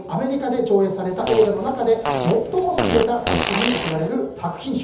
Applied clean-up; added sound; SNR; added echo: none; Fart; 3 dB; reverberation time 0.8 s.